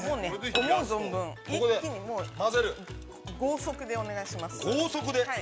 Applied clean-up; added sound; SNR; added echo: none; none; none; none.